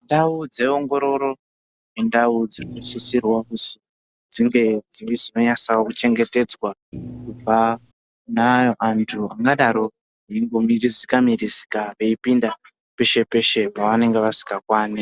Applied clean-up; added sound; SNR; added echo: neural separator model SepFormer DNS4.